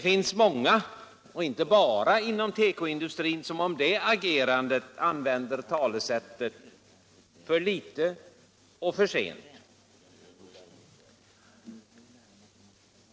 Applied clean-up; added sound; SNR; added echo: none; none; none; none.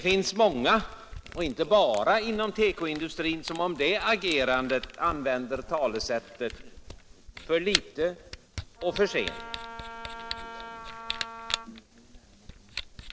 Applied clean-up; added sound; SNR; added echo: none; Camera + Wind instrument, woodwind instrument; 11 dB; none.